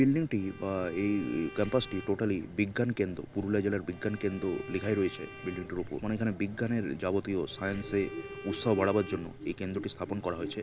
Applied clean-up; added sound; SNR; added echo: none; Liquid + Bowed string instrument; 17 dB; none.